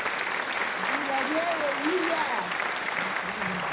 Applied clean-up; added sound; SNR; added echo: none; Applause; -4 dB; reverberation time 0.4 s.